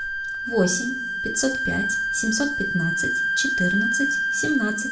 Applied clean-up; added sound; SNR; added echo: none; Wind instrument, woodwind instrument; -1 dB; reverberation time 0.4 s.